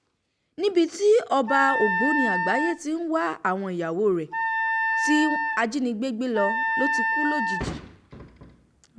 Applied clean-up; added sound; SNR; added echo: none; Wind instrument, woodwind instrument; 0 dB; none.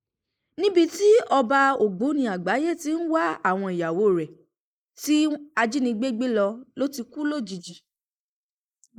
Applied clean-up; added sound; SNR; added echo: neural mask model Resemble Enhance denoiser.